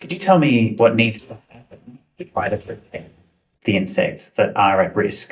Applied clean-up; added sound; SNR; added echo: neural mask model DeepFilterNet 3.